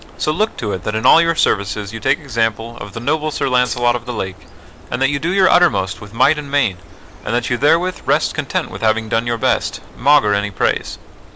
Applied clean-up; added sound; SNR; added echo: none; Bird + Hi-hat; 18 dB; none.